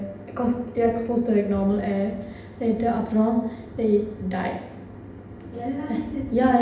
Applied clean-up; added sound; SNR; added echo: none; none; none; reverberation time 0.8 s.